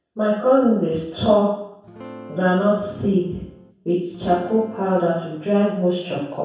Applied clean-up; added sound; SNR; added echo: none; Acoustic guitar / Strum; 20 dB; reverberation time 0.7 s.